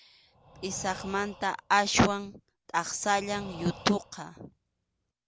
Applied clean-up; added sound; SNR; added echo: none; Breathing; 19 dB; none.